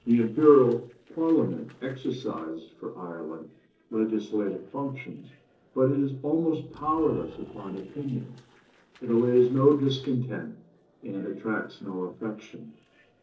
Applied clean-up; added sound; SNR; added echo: neural separator model SepFormer DNS4.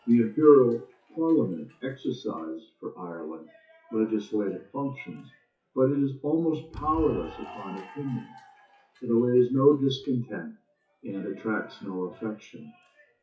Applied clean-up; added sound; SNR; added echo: classical method WPE with log-MMSE.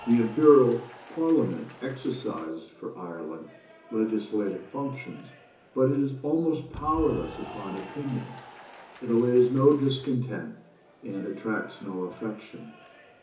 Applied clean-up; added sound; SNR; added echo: none; Applause / Cheering; 20 dB; reverberation time 0.7 s.